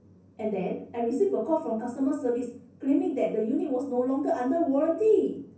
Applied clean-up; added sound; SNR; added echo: none; none; none; reverberation time 0.6 s.